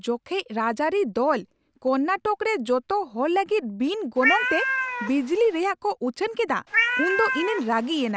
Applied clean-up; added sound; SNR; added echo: none; Cat; 1 dB; none.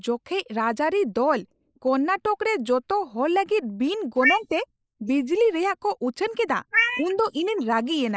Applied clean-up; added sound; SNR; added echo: neural mask model Resemble Enhance denoiser.